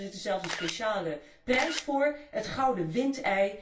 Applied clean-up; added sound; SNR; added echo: none; Camera; 6 dB; reverberation time 0.3 s.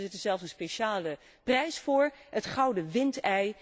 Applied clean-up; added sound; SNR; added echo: none; none; none; none.